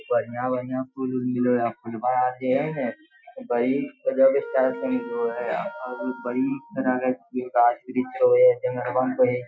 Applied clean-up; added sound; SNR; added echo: classical method Wiener filter.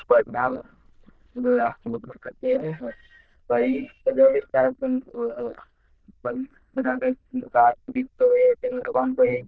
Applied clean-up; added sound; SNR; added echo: neural diffusion model UNIVERSE++.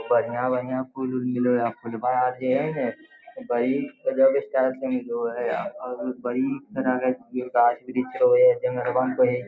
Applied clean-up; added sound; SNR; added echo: none; none; none; none.